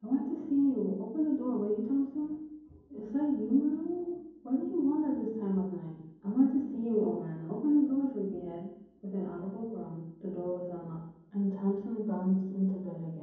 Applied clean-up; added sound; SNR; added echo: none; none; none; reverberation time 1.2 s.